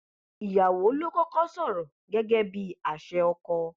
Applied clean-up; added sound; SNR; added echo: none; none; none; none.